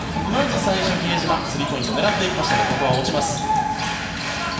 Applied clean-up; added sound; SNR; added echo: none; Wind instrument, woodwind instrument; 16 dB; reverberation time 1.4 s.